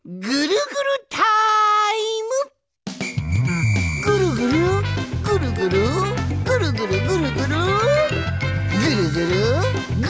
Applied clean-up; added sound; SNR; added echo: none; none; none; none.